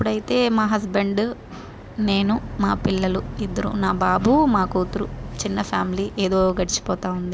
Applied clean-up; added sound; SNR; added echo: none; Boat, Water vehicle; 12 dB; none.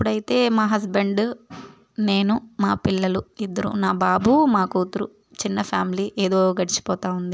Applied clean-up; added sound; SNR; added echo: none; none; none; none.